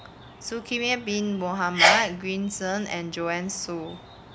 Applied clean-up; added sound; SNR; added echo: none; Sneeze; 1 dB; none.